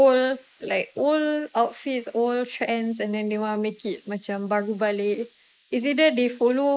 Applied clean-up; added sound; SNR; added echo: neural mask model Resemble Enhance denoiser.